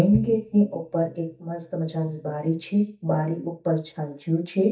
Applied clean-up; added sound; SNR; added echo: neural mask model DeepFilterNet 3.